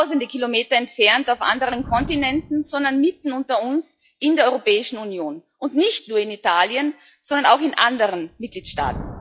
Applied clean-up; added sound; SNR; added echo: classical method log-MMSE.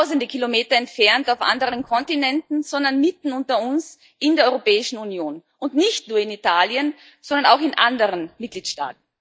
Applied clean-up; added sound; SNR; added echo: neural mask model DeepFilterNet 3.